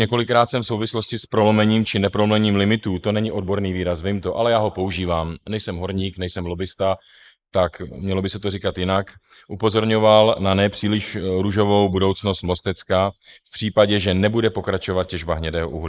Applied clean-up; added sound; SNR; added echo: neural mask model Resemble Enhance denoiser.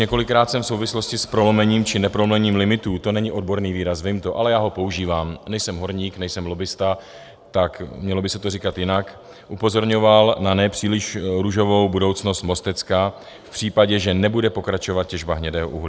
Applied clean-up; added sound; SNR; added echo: none; none; none; none.